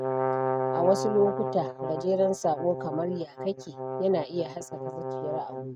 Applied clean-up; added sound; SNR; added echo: neural mask model RNNoise.